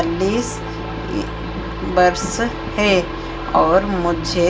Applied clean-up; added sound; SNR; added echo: none; Piano; 9 dB; reverberation time 0.2 s.